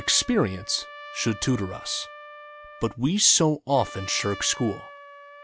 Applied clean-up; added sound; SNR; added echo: none; Trumpet; 16 dB; none.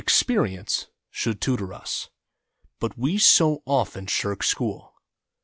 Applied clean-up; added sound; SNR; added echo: none; none; none; none.